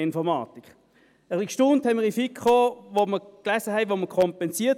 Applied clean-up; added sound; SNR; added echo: none; none; none; none.